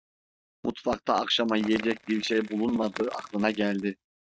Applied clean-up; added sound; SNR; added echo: neural mask model RNNoise.